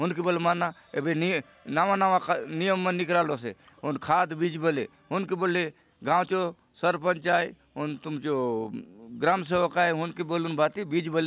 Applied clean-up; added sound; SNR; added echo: none; none; none; none.